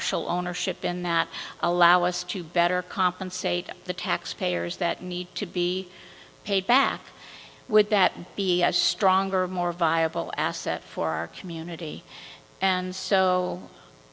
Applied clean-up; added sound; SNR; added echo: none; none; none; none.